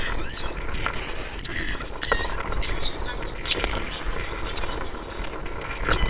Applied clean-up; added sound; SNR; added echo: neural separator model SepFormer WHAMR!.